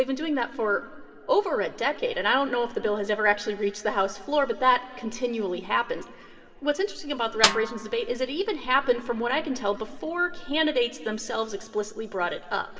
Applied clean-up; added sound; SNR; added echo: none; Snare drum; 3 dB; reverberation time 2.2 s.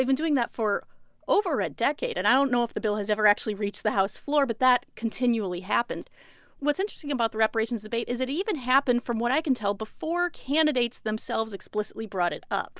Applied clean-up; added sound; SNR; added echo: none; none; none; none.